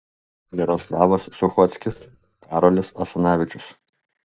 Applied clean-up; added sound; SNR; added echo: neural mask model DeepFilterNet 3.